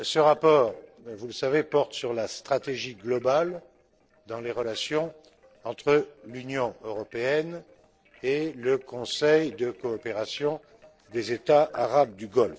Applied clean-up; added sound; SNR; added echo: neural separator model SepFormer DNS4.